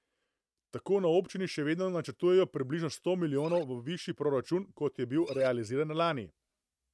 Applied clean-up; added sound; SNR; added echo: neural mask model RNNoise.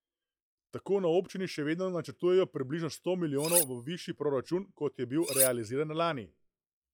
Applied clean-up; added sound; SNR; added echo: classical method log-MMSE.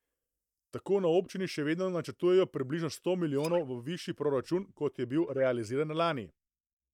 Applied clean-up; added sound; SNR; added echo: neural mask model DeepFilterNet 3.